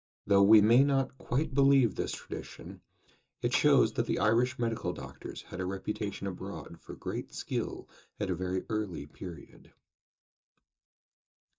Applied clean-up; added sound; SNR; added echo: neural mask model DeepFilterNet 3.